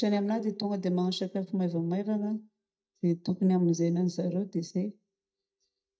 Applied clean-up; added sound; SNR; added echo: neural mask model DeepFilterNet 3.